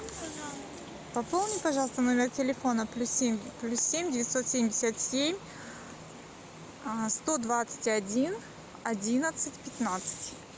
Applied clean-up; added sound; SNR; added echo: none; none; none; none.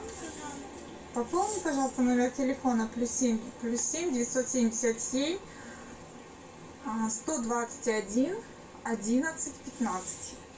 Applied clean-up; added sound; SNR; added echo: none; none; none; reverberation time 0.2 s.